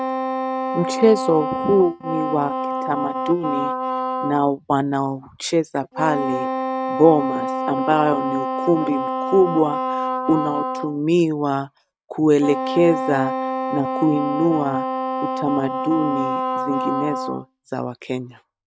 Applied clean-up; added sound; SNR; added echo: neural mask model RNNoise.